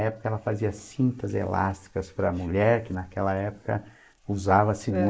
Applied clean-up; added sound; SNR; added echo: neural mask model Resemble Enhance denoiser.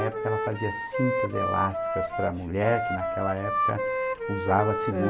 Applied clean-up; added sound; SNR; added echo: none; Wind instrument, woodwind instrument; 0 dB; none.